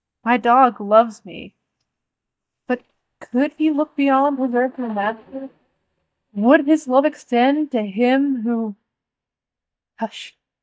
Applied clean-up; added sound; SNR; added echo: neural mask model DeepFilterNet 3.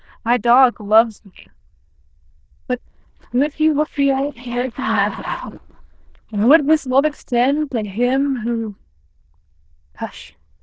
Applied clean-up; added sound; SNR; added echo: neural diffusion model UNIVERSE++.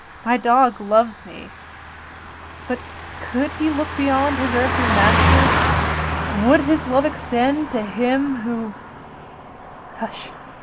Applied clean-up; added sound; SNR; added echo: none; Car passing by; 2 dB; none.